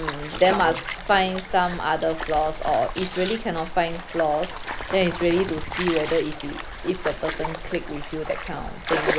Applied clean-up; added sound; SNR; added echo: none; Stream; 6 dB; none.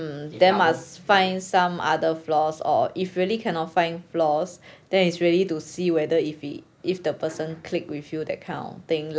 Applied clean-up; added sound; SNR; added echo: none; none; none; none.